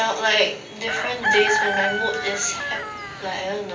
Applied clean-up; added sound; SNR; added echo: none; Chicken, rooster; 1 dB; reverberation time 0.5 s.